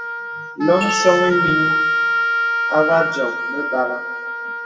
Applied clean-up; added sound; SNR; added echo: none; Wind instrument, woodwind instrument; 0 dB; reverberation time 0.9 s.